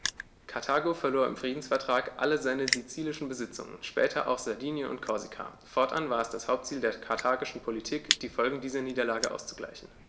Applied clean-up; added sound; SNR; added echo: none; Crushing; 10 dB; none.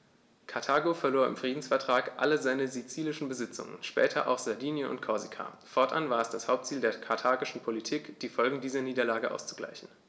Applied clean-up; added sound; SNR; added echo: none; none; none; none.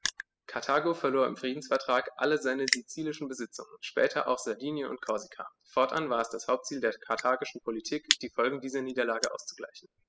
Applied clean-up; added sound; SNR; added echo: classical method spectral subtraction.